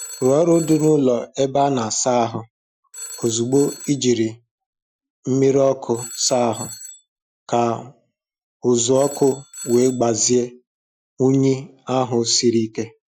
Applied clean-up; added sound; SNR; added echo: classical method Wiener filter.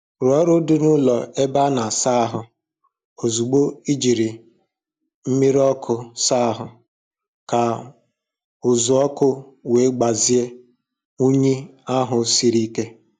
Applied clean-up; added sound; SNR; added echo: none; none; none; none.